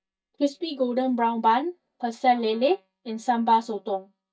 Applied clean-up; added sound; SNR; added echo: neural mask model DeepFilterNet 3.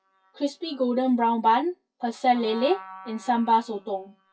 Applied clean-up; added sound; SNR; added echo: classical method WPE with log-MMSE.